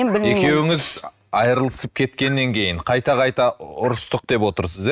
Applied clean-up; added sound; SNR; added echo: neural mask model RNNoise.